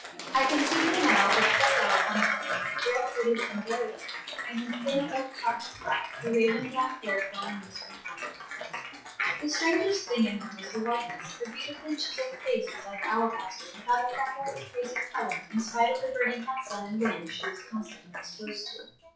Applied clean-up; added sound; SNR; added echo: classical method WPE with log-MMSE.